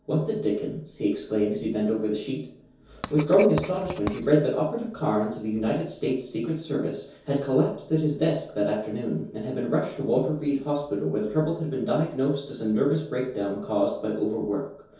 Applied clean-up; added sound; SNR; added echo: none; Writing; 12 dB; reverberation time 0.6 s.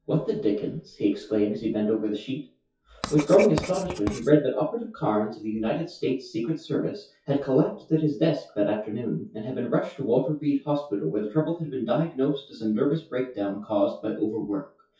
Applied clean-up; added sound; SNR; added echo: classical method WPE with log-MMSE.